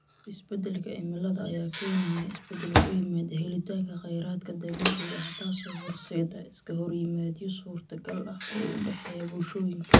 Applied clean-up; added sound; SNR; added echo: none; Microwave oven; 0 dB; reverberation time 0.4 s.